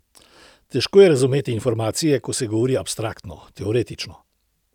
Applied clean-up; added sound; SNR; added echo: none; none; none; none.